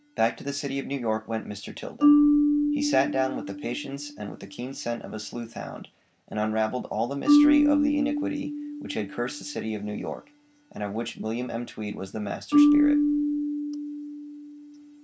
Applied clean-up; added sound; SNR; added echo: none; Marimba, xylophone; -4 dB; none.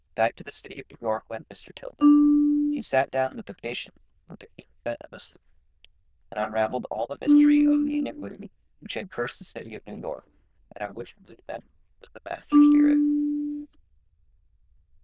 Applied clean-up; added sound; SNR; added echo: neural diffusion model UNIVERSE++.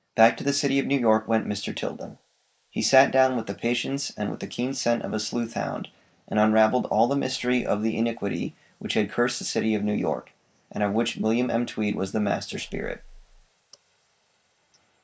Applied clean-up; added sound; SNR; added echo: neural mask model Resemble Enhance denoiser.